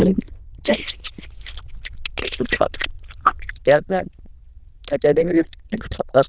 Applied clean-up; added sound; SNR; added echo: neural diffusion model UNIVERSE++.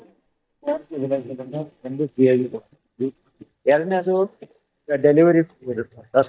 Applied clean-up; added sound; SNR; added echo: neural mask model DeepFilterNet 3.